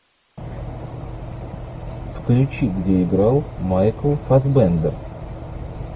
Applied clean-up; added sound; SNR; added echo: none; none; none; none.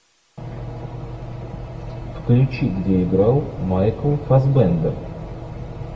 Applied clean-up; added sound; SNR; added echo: none; none; none; reverberation time 1.4 s.